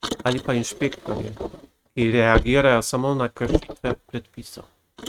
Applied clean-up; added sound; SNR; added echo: neural mask model RNNoise.